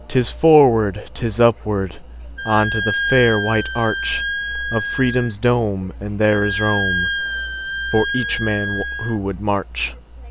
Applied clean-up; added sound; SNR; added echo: none; Wind instrument, woodwind instrument; 5 dB; none.